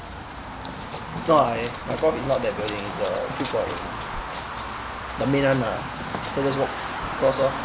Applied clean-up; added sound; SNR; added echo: none; Run; 6 dB; none.